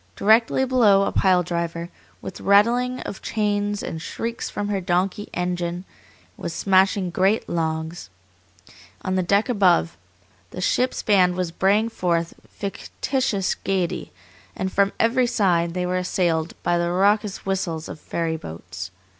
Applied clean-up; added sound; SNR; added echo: none; none; none; none.